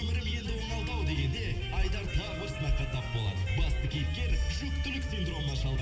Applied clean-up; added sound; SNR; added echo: none; Wind instrument, woodwind instrument; 18 dB; reverberation time 1.9 s.